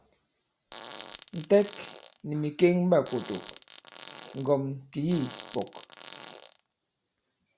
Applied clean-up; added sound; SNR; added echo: none; Fart; 15 dB; none.